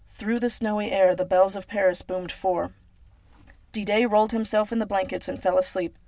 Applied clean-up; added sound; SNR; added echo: none; none; none; none.